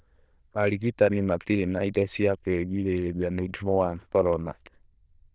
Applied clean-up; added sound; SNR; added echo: neural diffusion model UNIVERSE++.